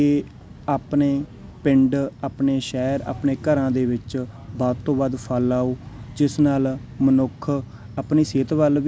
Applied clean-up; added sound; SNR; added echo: none; none; none; none.